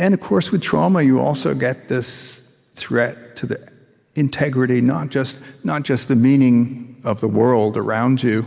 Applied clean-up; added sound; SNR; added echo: none; none; none; none.